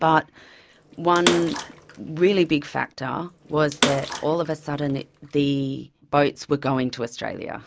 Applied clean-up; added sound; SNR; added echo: none; Bathtub (filling or washing) / Water / Splash, splatter; 7 dB; none.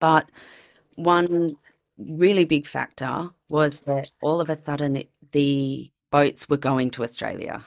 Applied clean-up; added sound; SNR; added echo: neural mask model DeepFilterNet 3.